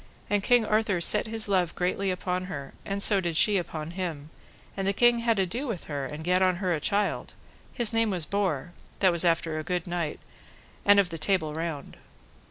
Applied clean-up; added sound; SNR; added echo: none; none; none; none.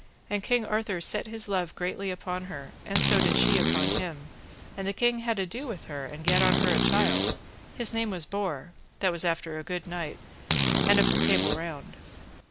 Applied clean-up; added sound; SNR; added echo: none; Fart; -2 dB; none.